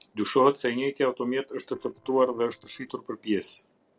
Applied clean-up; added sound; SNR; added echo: neural separator model SepFormer DNS4.